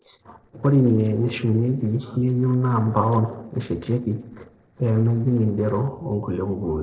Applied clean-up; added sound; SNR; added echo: neural separator model SepFormer DNS4.